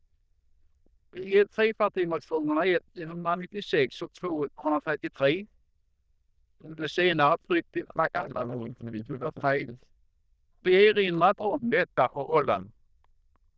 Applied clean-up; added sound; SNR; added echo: neural diffusion model UNIVERSE++.